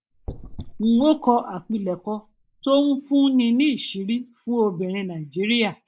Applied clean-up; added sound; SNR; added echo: neural mask model Resemble Enhance denoiser.